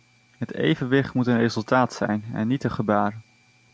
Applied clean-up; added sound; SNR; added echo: none; none; none; none.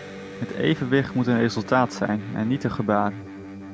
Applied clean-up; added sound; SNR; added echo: none; Electric guitar; 13 dB; none.